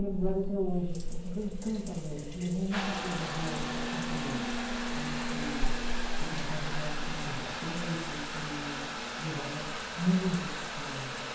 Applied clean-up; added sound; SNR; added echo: none; Trickle, dribble / Bathtub (filling or washing) / Water tap, faucet; -2 dB; reverberation time 0.9 s.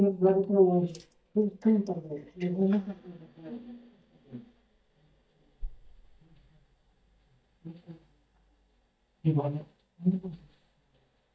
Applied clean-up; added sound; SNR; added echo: neural mask model DeepFilterNet 3.